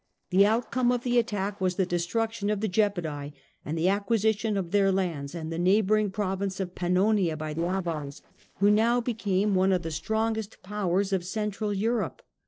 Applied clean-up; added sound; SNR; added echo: neural separator model SepFormer DNS4.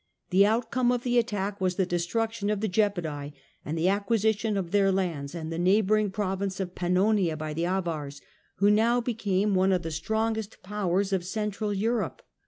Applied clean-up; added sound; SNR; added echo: none; none; none; none.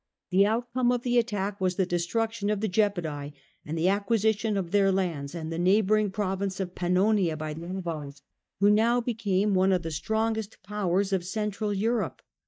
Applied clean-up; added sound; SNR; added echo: neural mask model DeepFilterNet 3.